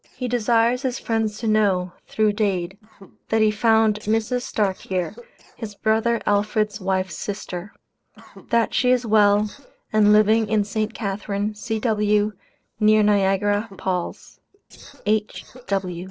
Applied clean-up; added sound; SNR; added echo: neural separator model SepFormer DNS4.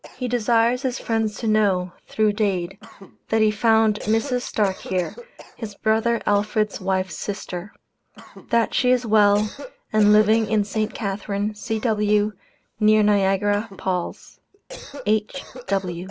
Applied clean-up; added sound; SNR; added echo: none; Cough; 19 dB; none.